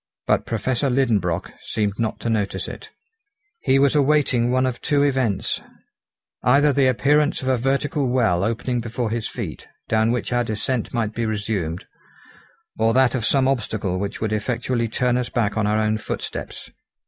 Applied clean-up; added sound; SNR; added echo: none; none; none; none.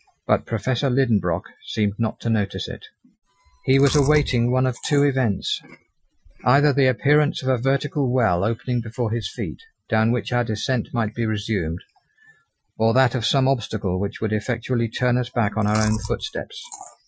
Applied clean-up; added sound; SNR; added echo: classical method Wiener filter.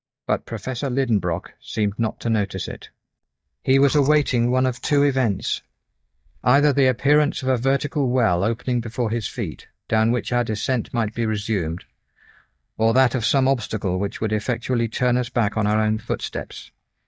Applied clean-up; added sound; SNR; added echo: neural mask model DeepFilterNet 3.